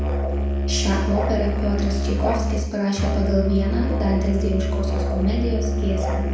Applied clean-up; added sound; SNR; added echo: none; Musical instrument; -3 dB; reverberation time 0.9 s.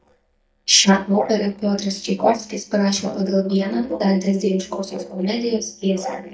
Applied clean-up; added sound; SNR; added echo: neural mask model DeepFilterNet 3.